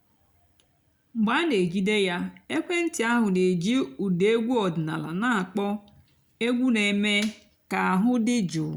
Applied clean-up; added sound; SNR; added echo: none; none; none; none.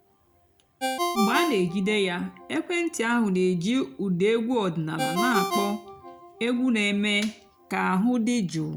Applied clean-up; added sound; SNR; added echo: none; Ringtone; 8 dB; none.